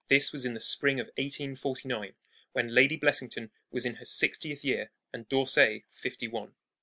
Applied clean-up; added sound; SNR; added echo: none; none; none; none.